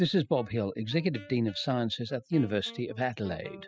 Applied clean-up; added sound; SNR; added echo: classical method spectral subtraction.